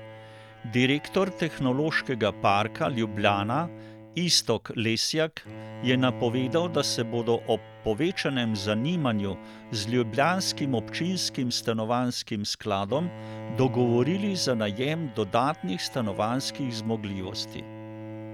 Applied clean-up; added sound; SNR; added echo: none; Bowed string instrument; 14 dB; none.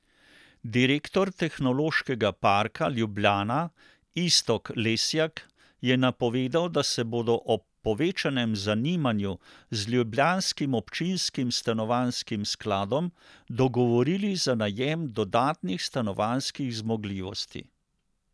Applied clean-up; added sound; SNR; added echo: none; none; none; none.